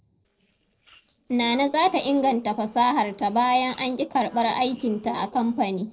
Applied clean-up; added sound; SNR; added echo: neural separator model SepFormer DNS4.